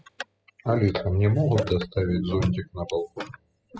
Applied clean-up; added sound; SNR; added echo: classical method spectral subtraction.